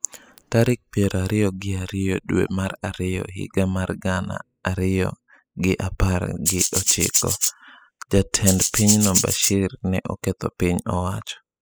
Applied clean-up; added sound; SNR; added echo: classical method spectral subtraction.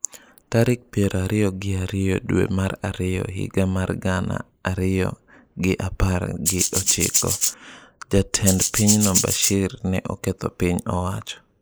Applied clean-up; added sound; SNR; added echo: neural mask model Resemble Enhance denoiser.